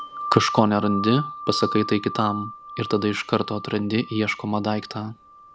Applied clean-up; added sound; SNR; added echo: none; Wind chime; 9 dB; none.